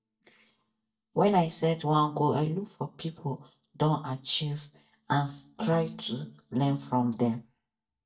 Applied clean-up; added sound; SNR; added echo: neural mask model DeepFilterNet 3.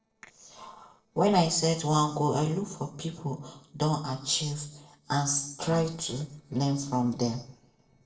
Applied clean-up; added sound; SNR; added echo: neural separator model SepFormer DNS4.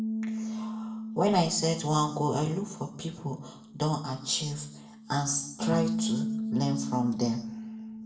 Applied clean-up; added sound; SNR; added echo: none; Bass guitar; 5 dB; reverberation time 0.6 s.